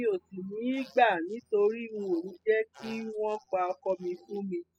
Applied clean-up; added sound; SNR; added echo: classical method spectral subtraction.